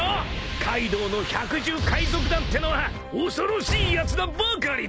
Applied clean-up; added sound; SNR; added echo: none; none; none; none.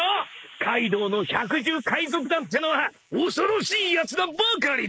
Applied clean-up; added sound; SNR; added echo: neural mask model Resemble Enhance denoiser.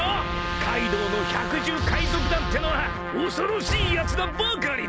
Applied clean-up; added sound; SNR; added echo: none; Trumpet; 6 dB; none.